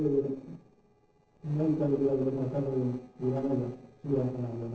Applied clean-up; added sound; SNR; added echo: neural separator model SepFormer DNS4.